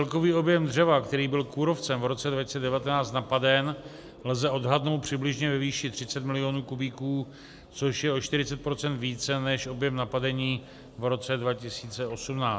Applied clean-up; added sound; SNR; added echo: none; none; none; none.